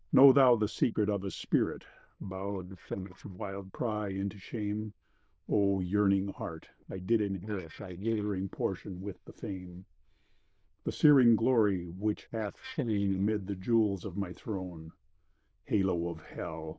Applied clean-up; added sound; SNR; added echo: neural diffusion model UNIVERSE++.